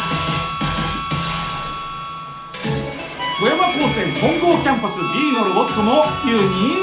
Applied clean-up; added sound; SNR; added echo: none; Harmonica; 7 dB; reverberation time 0.4 s.